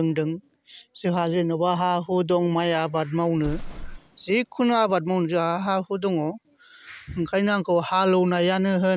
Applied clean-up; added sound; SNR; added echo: none; Explosion; 20 dB; none.